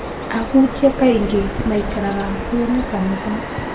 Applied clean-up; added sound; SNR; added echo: none; Bird vocalization, bird call, bird song; 6 dB; reverberation time 0.6 s.